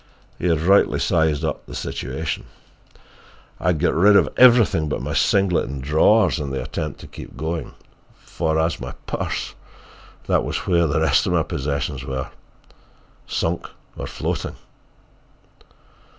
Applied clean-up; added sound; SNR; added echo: none; none; none; none.